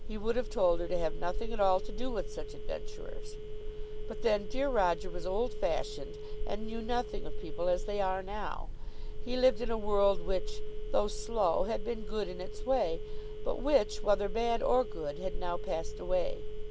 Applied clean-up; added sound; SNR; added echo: none; Telephone; 0 dB; none.